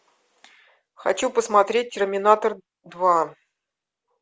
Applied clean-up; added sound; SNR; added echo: none; none; none; none.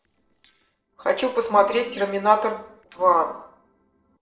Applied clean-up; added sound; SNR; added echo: neural separator model SepFormer DNS4.